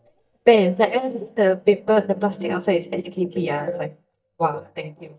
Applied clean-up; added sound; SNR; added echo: neural mask model DeepFilterNet 3.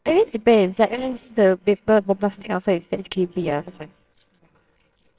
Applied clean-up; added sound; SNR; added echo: neural separator model SepFormer WHAMR!.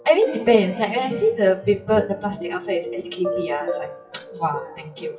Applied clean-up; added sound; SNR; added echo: classical method WPE with log-MMSE.